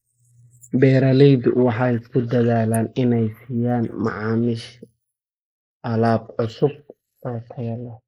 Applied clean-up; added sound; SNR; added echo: neural mask model Resemble Enhance denoiser.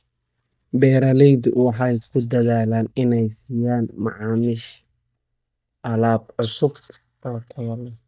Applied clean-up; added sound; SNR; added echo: neural mask model DeepFilterNet 3.